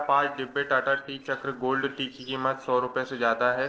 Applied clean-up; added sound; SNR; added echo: neural separator model SepFormer DNS4.